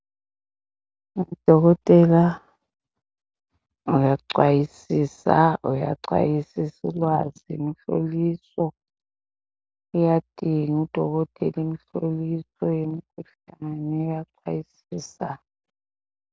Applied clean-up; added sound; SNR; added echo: none; none; none; none.